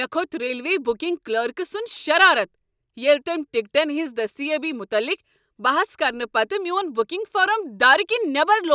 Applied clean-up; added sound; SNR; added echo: none; none; none; none.